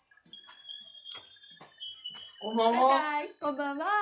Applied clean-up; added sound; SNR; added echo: classical method log-MMSE.